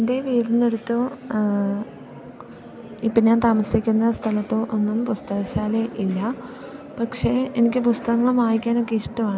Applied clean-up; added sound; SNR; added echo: none; none; none; none.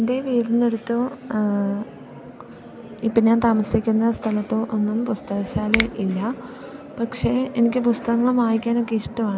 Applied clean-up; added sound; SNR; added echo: none; Finger snapping; 9 dB; none.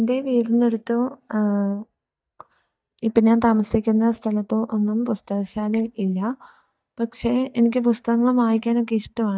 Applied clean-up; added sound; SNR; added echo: neural mask model DeepFilterNet 3.